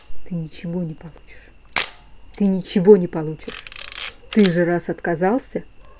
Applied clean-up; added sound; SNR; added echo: none; Camera; 13 dB; none.